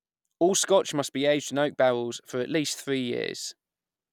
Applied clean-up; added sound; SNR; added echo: none; none; none; none.